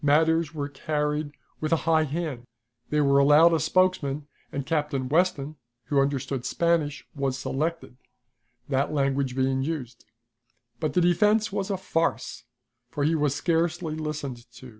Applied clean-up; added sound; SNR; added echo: none; none; none; none.